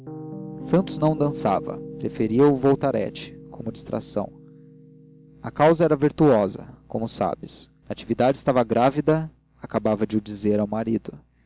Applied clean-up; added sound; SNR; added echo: none; Piano; 17 dB; none.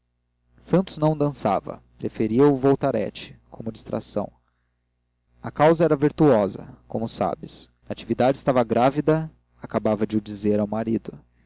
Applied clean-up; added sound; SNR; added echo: none; none; none; none.